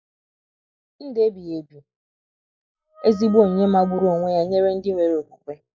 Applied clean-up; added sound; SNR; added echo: classical method log-MMSE.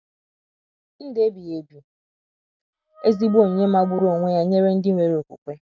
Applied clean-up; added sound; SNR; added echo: neural mask model RNNoise.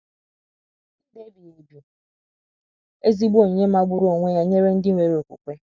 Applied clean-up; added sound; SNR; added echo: neural mask model DeepFilterNet 3.